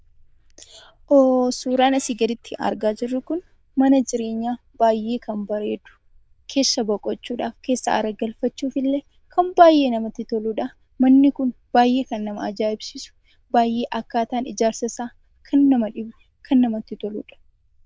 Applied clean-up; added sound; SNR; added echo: neural diffusion model UNIVERSE++.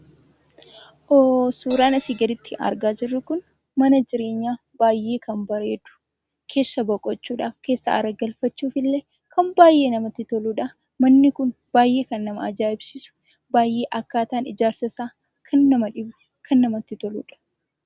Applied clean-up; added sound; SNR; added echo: none; Crash cymbal; 16 dB; none.